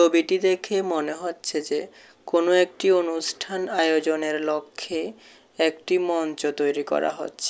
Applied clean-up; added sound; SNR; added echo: none; none; none; none.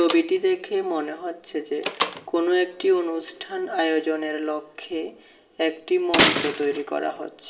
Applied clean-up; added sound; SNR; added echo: none; Slam; 5 dB; reverberation time 2.4 s.